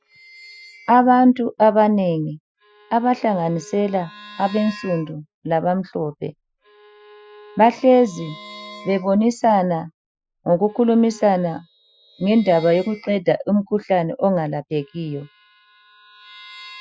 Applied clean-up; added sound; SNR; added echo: classical method Wiener filter.